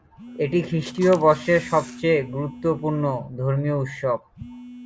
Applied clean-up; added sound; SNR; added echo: none; Camera + Telephone; 17 dB; none.